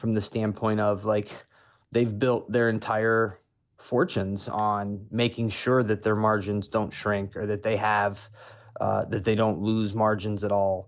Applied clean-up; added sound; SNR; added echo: none; none; none; none.